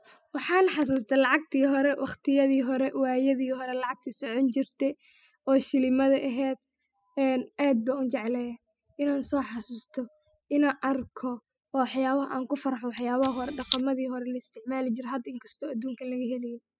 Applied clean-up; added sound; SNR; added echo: classical method spectral subtraction.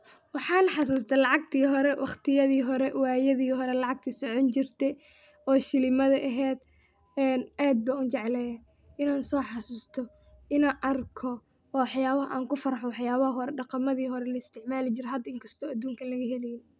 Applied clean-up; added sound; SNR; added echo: none; none; none; none.